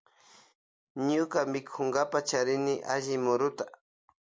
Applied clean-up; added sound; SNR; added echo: none; none; none; none.